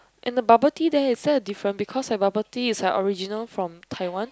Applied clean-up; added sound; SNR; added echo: none; none; none; none.